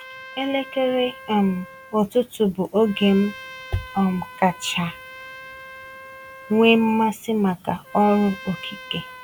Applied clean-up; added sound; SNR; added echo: none; Trumpet; 18 dB; none.